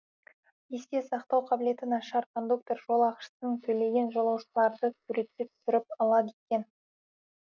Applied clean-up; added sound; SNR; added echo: neural mask model Resemble Enhance denoiser.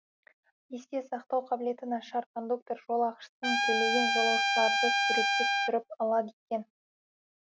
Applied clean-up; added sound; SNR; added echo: none; Trumpet; -5 dB; none.